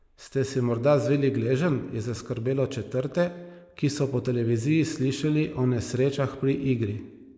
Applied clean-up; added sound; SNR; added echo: neural mask model Resemble Enhance denoiser.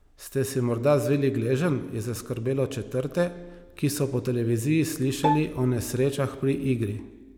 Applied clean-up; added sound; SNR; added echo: none; Bowed string instrument; 6 dB; none.